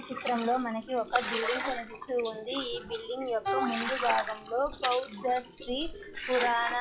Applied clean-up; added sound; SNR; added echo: classical method log-MMSE.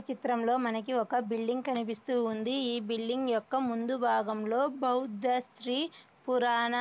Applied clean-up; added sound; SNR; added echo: none; none; none; none.